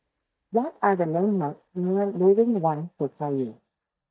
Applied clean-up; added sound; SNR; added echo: neural mask model DeepFilterNet 3.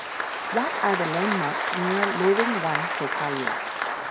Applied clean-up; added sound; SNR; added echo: none; Applause; 0 dB; none.